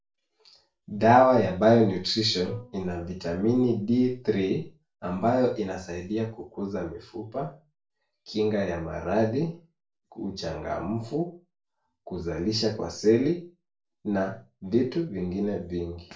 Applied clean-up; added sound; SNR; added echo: neural separator model SepFormer DNS4.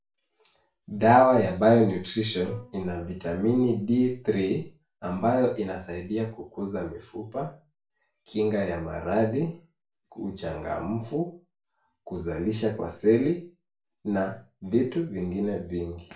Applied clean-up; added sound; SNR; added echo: none; Bowed string instrument; 19 dB; reverberation time 0.3 s.